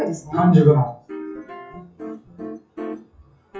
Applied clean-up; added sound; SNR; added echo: classical method WPE with log-MMSE.